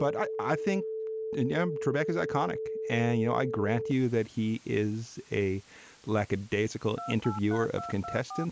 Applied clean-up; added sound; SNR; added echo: none; Telephone; 7 dB; none.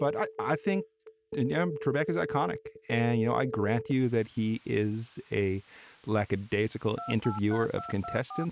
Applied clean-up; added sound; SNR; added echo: neural mask model RNNoise.